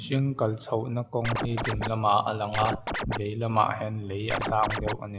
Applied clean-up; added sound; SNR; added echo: none; Scratching (performance technique); 3 dB; none.